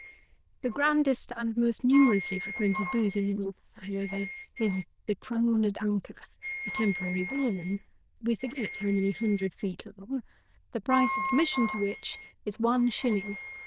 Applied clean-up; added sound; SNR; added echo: neural diffusion model UNIVERSE++.